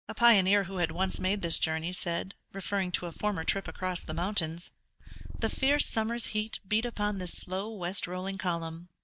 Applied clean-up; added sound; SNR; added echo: neural mask model DeepFilterNet 3.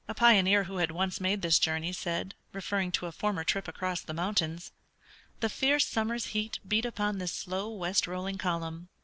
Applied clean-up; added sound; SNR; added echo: none; none; none; none.